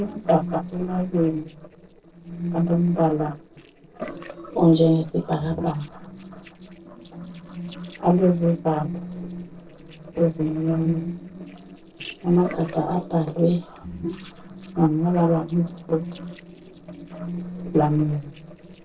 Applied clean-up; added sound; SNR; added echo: neural separator model SepFormer DNS4.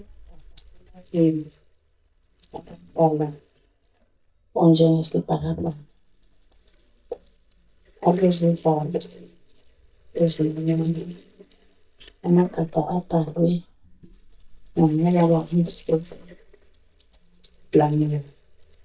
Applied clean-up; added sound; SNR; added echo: neural mask model DeepFilterNet 3.